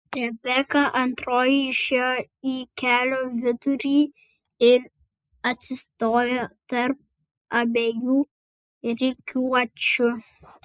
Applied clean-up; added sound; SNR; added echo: neural mask model Resemble Enhance denoiser.